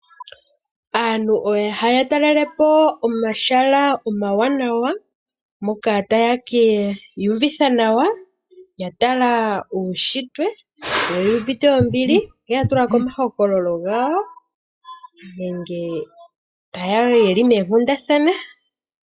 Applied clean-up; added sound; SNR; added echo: classical method log-MMSE.